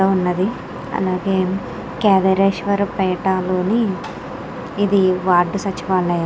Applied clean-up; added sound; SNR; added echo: none; Tap; 20 dB; none.